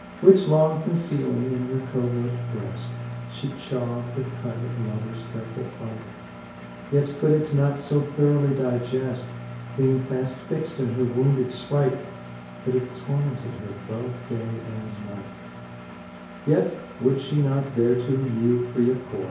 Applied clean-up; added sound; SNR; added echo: none; Engine; 15 dB; reverberation time 2.4 s.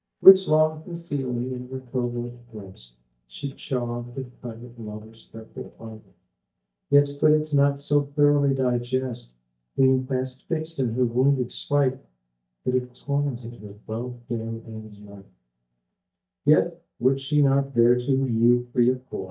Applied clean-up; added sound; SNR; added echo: neural mask model DeepFilterNet 3.